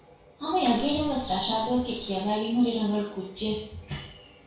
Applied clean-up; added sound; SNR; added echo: none; Mechanisms; 16 dB; reverberation time 0.6 s.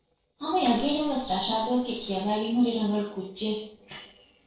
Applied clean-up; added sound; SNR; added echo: neural separator model SepFormer DNS4.